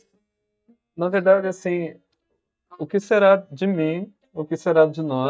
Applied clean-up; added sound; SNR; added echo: neural mask model DeepFilterNet 3.